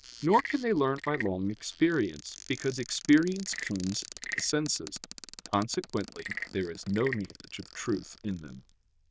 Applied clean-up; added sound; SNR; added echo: neural diffusion model UNIVERSE++.